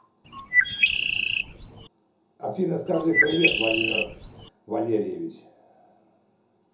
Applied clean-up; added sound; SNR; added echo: none; Bird; -5 dB; reverberation time 0.6 s.